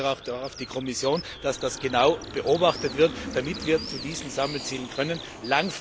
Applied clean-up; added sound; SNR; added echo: none; Aircraft + Bird vocalization, bird call, bird song; 12 dB; none.